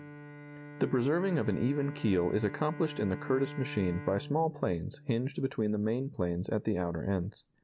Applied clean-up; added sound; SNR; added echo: none; Bowed string instrument; 15 dB; none.